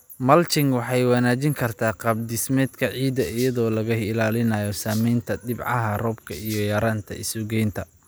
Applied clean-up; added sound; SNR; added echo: none; Rattle (instrument); 20 dB; none.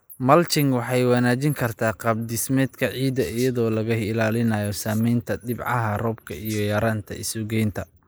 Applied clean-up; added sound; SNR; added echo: neural mask model Resemble Enhance denoiser.